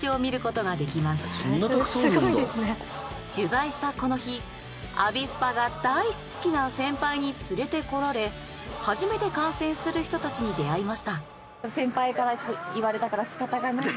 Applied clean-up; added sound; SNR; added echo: none; none; none; none.